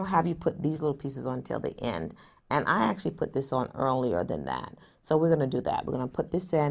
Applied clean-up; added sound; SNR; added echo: none; none; none; none.